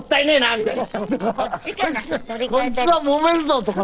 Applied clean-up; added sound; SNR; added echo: neural separator model SepFormer DNS4.